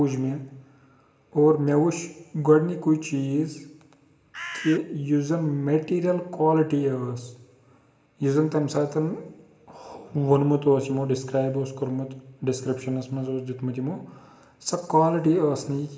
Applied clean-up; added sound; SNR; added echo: none; Bird; 9 dB; reverberation time 1.1 s.